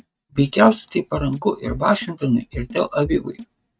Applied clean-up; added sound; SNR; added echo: neural mask model RNNoise.